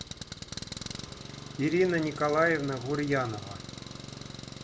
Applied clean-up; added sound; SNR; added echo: none; Engine; 11 dB; none.